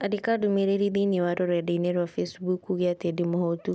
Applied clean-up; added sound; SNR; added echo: none; none; none; none.